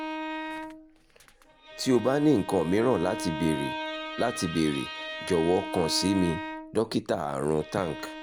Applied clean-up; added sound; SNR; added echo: none; Bowed string instrument; 9 dB; none.